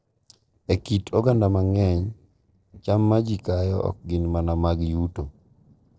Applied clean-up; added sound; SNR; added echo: neural separator model SepFormer DNS4.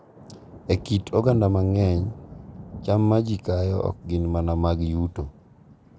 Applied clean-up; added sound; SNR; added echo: none; Thunder; 17 dB; none.